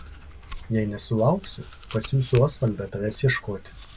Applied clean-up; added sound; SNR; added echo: none; Chewing, mastication; 16 dB; none.